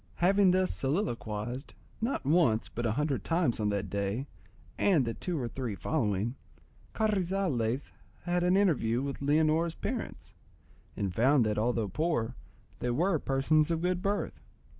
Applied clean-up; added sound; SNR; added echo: none; none; none; none.